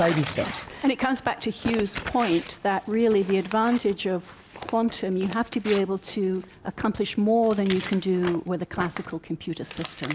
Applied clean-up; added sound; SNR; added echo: none; Crumpling, crinkling / Tearing; 13 dB; none.